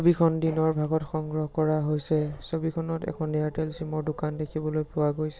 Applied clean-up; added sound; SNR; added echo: none; none; none; none.